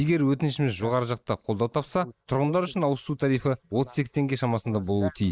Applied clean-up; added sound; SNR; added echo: neural mask model Resemble Enhance denoiser.